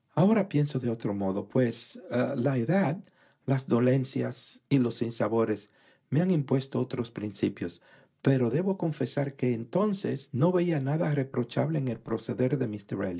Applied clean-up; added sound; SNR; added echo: none; none; none; none.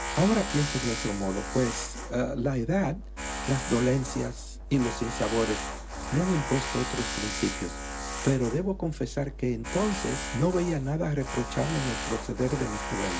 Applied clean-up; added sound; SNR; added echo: none; Tools; 6 dB; none.